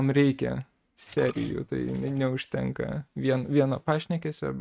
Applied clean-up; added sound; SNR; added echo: neural mask model RNNoise.